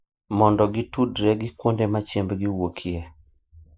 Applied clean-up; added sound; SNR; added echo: neural mask model Resemble Enhance denoiser.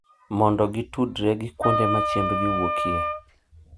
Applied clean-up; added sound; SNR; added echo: none; Wind instrument, woodwind instrument; -1 dB; none.